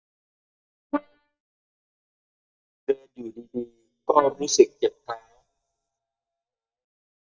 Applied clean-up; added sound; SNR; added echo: neural mask model DeepFilterNet 3.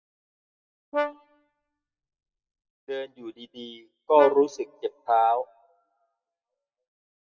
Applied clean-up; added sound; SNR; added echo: classical method WPE with log-MMSE.